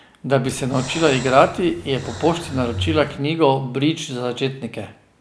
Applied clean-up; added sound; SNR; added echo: none; Breathing; 11 dB; none.